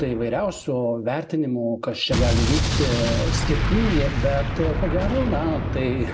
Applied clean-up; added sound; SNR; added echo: none; Explosion; 0 dB; none.